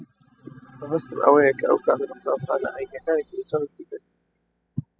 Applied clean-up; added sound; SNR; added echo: classical method spectral subtraction.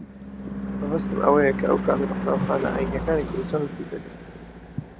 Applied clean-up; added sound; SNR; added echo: none; Car passing by / Engine / Truck; 4 dB; none.